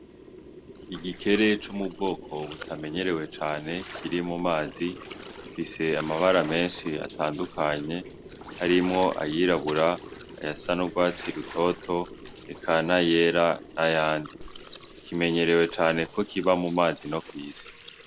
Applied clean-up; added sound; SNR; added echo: none; Gurgling; 16 dB; none.